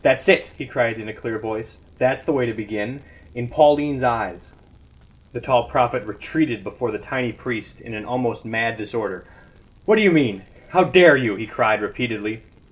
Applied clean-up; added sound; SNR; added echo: none; none; none; none.